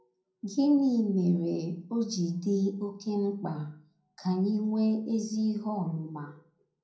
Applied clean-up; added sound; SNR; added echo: none; none; none; reverberation time 0.6 s.